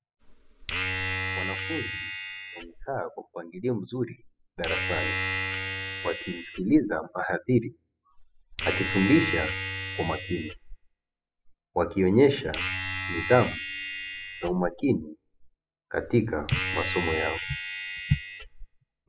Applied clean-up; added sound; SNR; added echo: classical method spectral subtraction.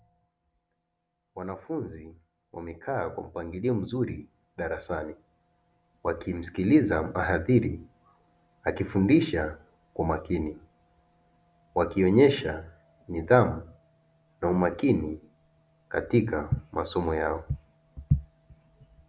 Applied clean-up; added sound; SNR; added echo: none; none; none; none.